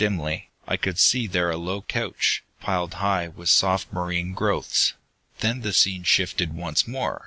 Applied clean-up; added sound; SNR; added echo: none; none; none; none.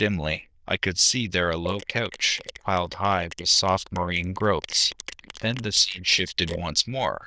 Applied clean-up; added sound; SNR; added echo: neural diffusion model UNIVERSE++.